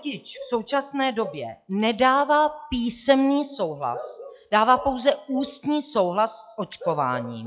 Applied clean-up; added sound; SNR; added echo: classical method log-MMSE.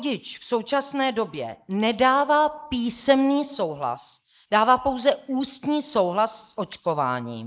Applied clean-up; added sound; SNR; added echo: neural mask model Resemble Enhance denoiser.